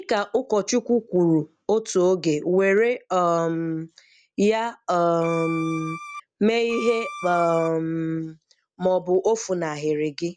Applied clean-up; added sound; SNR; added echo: none; Bowed string instrument; 11 dB; none.